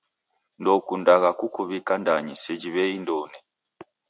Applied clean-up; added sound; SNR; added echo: none; none; none; none.